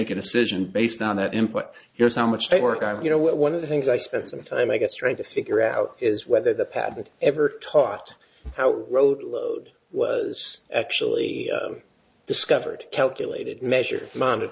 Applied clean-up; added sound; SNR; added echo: none; none; none; none.